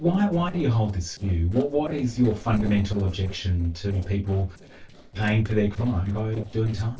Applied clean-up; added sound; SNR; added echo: neural separator model SepFormer DNS4.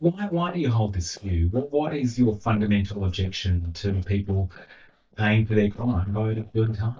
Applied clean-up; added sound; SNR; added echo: neural mask model DeepFilterNet 3.